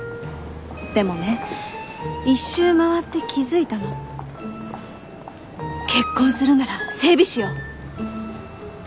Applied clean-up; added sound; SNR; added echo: none; none; none; none.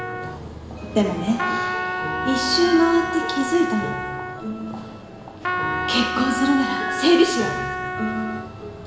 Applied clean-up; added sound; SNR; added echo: none; Trumpet; 5 dB; reverberation time 1.3 s.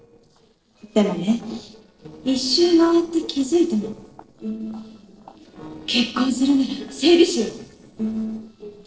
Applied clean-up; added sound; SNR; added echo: neural separator model SepFormer DNS4.